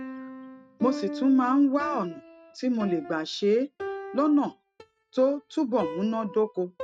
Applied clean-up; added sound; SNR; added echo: neural mask model RNNoise.